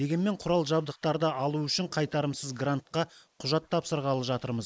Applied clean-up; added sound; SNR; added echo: neural mask model Resemble Enhance denoiser.